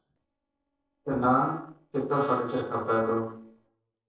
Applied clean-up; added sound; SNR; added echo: neural separator model SepFormer DNS4.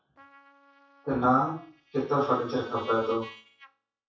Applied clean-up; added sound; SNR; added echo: classical method WPE with log-MMSE.